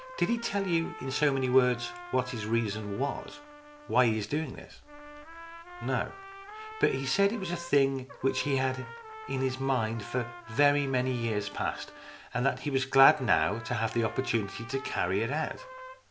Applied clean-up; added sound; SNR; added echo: none; Trumpet; 16 dB; none.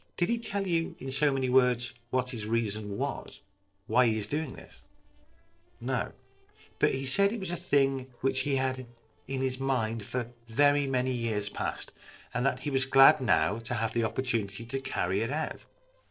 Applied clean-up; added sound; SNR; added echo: neural separator model SepFormer DNS4.